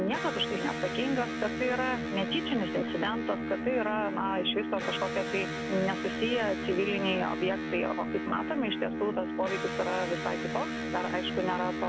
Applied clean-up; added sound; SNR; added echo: none; Electric guitar; 2 dB; none.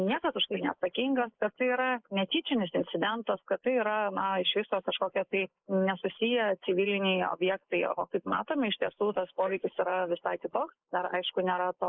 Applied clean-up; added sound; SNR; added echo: neural mask model Resemble Enhance denoiser.